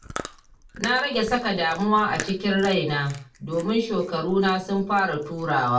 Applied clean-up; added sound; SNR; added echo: none; Chewing, mastication; 17 dB; reverberation time 0.3 s.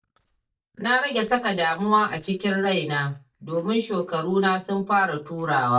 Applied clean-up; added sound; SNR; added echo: neural mask model DeepFilterNet 3.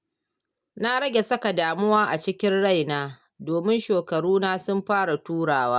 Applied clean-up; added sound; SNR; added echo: none; none; none; none.